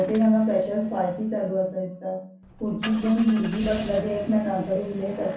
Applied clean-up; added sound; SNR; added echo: none; Engine starting / Car; 16 dB; reverberation time 0.6 s.